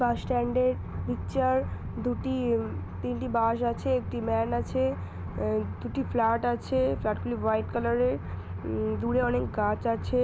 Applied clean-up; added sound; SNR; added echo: none; none; none; none.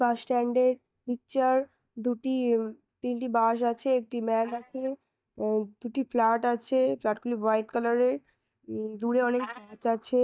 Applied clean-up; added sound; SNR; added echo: neural mask model DeepFilterNet 3.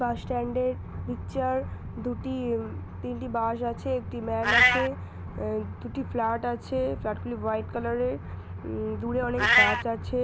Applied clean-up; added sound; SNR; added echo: none; Meow; 2 dB; none.